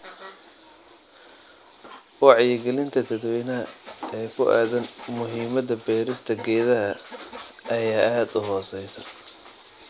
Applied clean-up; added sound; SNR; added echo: none; none; none; none.